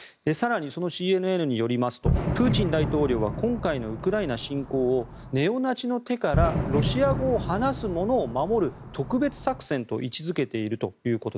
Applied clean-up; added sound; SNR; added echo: none; Fireworks; 3 dB; none.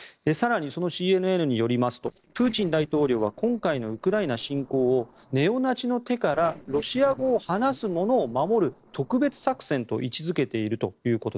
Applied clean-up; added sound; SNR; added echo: neural separator model SepFormer DNS4.